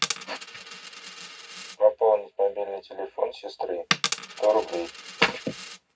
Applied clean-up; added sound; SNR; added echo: none; Coin (dropping); 8 dB; reverberation time 0.3 s.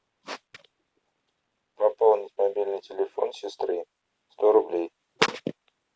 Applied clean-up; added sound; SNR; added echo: none; none; none; none.